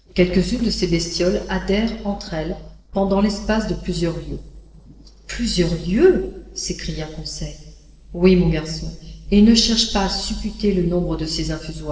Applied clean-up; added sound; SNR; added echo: neural separator model SepFormer DNS4.